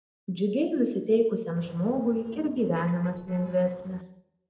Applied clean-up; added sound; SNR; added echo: neural separator model SepFormer DNS4.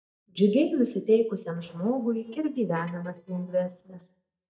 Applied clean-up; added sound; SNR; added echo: neural mask model DeepFilterNet 3.